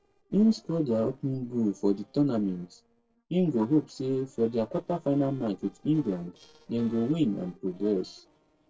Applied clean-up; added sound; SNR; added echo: neural separator model SepFormer DNS4.